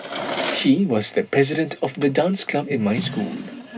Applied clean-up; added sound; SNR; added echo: none; Drawer open or close; 10 dB; reverberation time 0.2 s.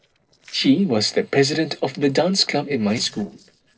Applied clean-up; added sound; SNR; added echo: neural separator model SepFormer DNS4.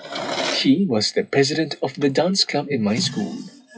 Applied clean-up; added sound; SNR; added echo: classical method WPE with log-MMSE.